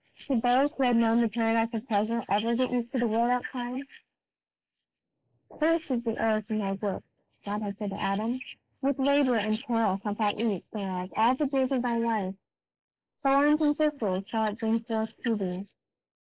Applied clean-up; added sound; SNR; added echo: neural mask model Resemble Enhance denoiser.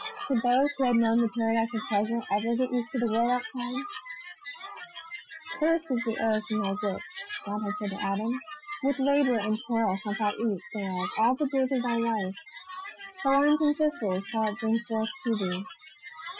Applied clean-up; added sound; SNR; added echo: classical method Wiener filter.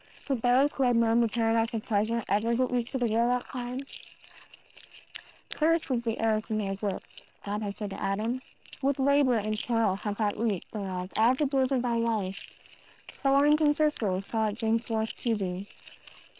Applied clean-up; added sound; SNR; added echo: neural separator model SepFormer WHAM!.